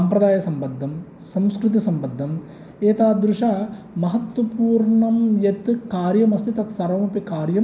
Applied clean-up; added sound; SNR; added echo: none; none; none; none.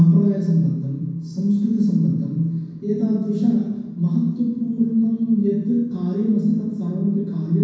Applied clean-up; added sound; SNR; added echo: none; none; none; reverberation time 1.2 s.